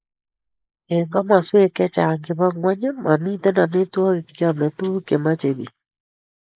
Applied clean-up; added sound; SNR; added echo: neural mask model Resemble Enhance denoiser.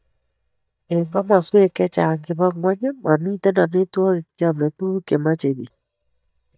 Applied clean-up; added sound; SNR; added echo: neural mask model DeepFilterNet 3.